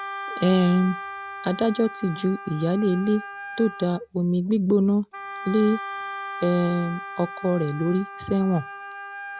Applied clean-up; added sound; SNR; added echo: none; Wind instrument, woodwind instrument; 12 dB; none.